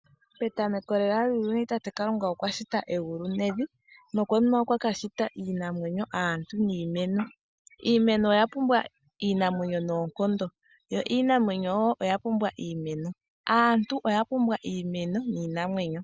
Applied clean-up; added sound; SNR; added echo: none; none; none; none.